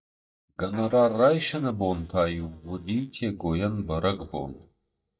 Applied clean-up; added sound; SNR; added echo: neural mask model DeepFilterNet 3.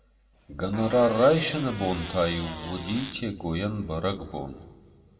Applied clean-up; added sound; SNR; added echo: none; Fart; 14 dB; reverberation time 1.2 s.